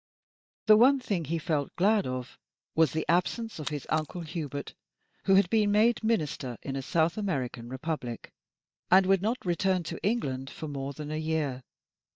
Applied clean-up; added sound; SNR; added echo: neural mask model DeepFilterNet 3.